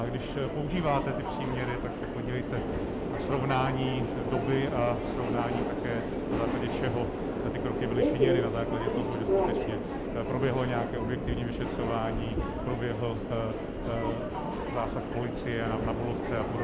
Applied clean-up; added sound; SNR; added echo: none; Subway, metro, underground; -2 dB; none.